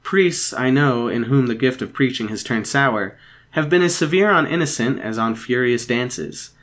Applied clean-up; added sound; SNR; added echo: none; none; none; none.